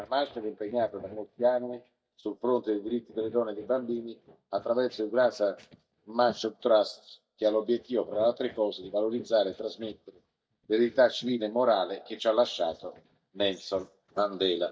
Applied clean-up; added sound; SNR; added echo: neural mask model DeepFilterNet 3.